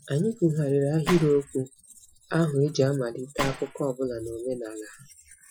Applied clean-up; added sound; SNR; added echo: classical method Wiener filter.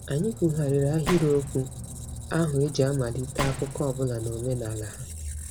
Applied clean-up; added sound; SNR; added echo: none; Squeak + Gunshot, gunfire; 9 dB; none.